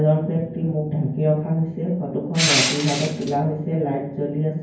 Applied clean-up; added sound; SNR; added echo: none; Crushing; 3 dB; reverberation time 0.9 s.